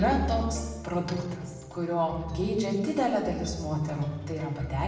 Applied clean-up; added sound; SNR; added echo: none; none; none; reverberation time 1.1 s.